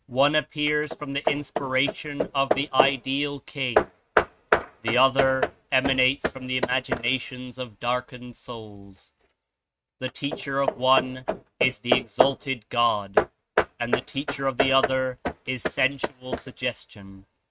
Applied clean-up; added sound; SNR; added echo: neural mask model RNNoise.